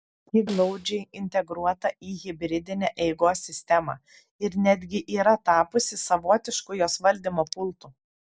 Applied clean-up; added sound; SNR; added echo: none; Snare drum; 19 dB; none.